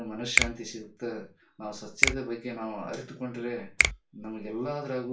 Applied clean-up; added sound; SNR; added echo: none; Finger snapping; -4 dB; reverberation time 0.3 s.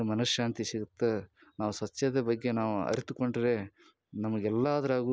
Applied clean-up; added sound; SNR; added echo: none; none; none; none.